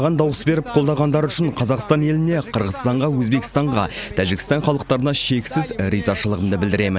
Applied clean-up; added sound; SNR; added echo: none; none; none; none.